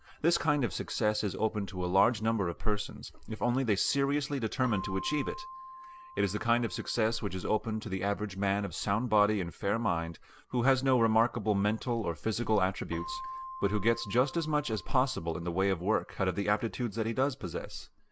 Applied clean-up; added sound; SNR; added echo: none; Keyboard (musical); 19 dB; none.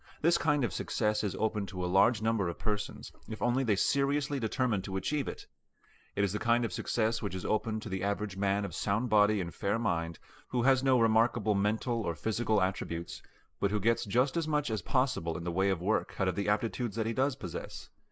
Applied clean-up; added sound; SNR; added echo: neural mask model Resemble Enhance denoiser.